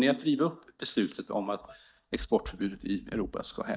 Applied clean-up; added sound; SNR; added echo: neural mask model DeepFilterNet 3.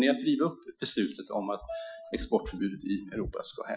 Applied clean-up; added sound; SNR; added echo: classical method Wiener filter.